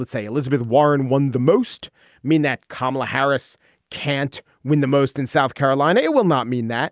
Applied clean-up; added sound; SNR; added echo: none; none; none; none.